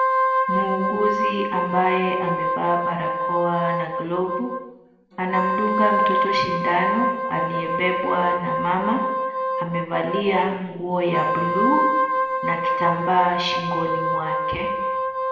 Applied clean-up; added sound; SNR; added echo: none; Wind instrument, woodwind instrument; -1 dB; reverberation time 0.9 s.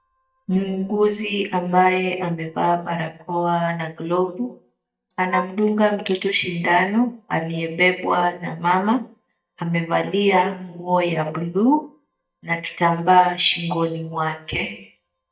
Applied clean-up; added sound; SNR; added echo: neural mask model DeepFilterNet 3.